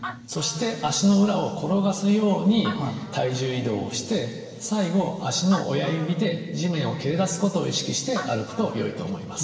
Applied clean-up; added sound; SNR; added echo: none; Animal; 19 dB; reverberation time 1.9 s.